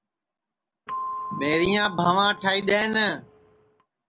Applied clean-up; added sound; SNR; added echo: none; Percussion; 12 dB; none.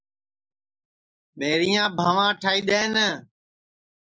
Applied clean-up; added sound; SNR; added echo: neural mask model Resemble Enhance denoiser.